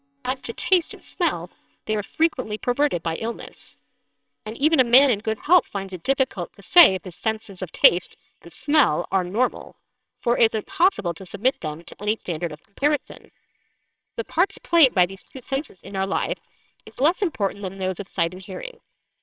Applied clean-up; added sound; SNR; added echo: neural separator model SepFormer WHAMR!.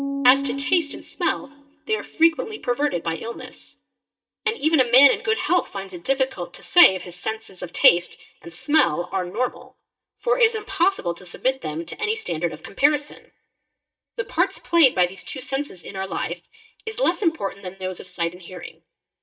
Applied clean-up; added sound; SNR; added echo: neural mask model DeepFilterNet 3.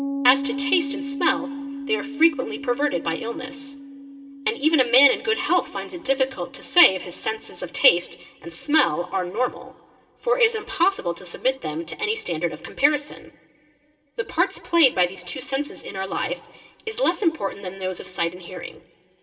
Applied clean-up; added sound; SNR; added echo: none; Piano; 12 dB; reverberation time 2.2 s.